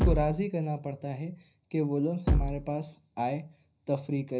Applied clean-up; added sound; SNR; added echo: none; Bass drum; -3 dB; reverberation time 0.4 s.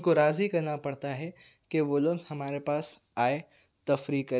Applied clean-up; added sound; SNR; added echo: none; none; none; none.